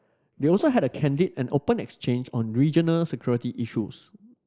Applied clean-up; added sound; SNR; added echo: neural mask model Resemble Enhance denoiser.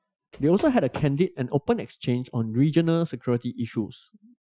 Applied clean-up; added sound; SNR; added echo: classical method Wiener filter.